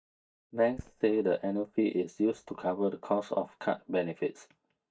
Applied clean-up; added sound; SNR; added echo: neural mask model DeepFilterNet 3.